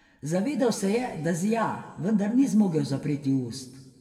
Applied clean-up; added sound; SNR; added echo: none; none; none; reverberation time 1.4 s.